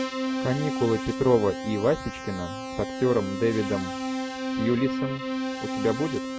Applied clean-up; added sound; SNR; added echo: none; Keyboard (musical); 4 dB; none.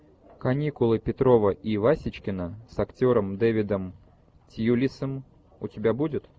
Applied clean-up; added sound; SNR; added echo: none; none; none; none.